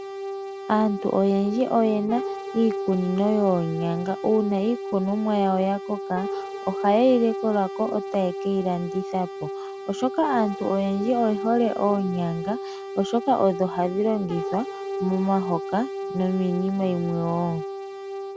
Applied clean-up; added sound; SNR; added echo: none; Brass instrument; 8 dB; none.